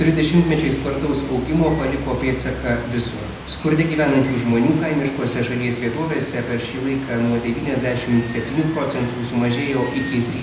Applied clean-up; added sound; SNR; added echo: none; Water; 13 dB; reverberation time 0.8 s.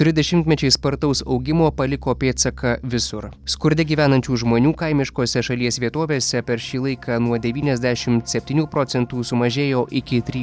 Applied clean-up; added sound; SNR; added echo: none; none; none; none.